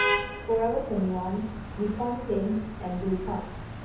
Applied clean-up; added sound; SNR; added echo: none; Traffic noise, roadway noise / Vehicle horn, car horn, honking; 4 dB; reverberation time 0.6 s.